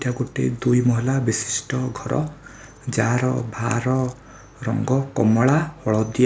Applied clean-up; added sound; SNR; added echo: none; none; none; none.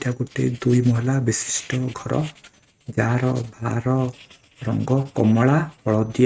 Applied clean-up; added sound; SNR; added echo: neural mask model RNNoise.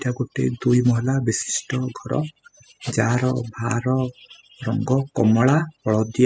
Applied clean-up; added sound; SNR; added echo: classical method spectral subtraction.